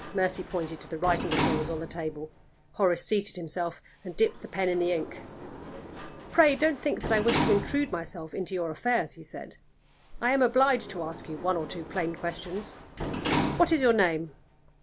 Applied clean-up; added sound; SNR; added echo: none; Sliding door; 7 dB; none.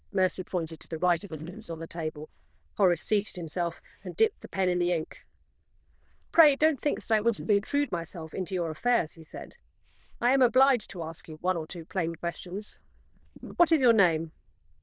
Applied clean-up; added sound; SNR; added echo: neural diffusion model UNIVERSE++.